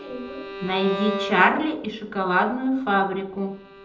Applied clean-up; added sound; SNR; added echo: none; Bowed string instrument; 11 dB; reverberation time 0.8 s.